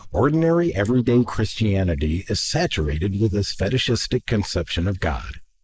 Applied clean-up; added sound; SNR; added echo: neural mask model Resemble Enhance denoiser.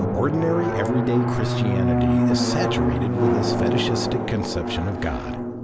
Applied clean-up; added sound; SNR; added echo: none; Drum; -4 dB; none.